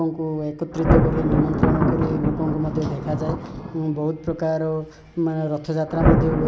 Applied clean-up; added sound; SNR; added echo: none; Thunder; -1 dB; none.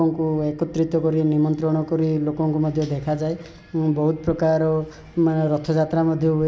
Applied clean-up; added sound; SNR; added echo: none; none; none; none.